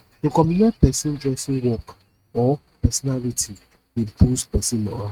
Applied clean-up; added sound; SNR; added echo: neural mask model RNNoise.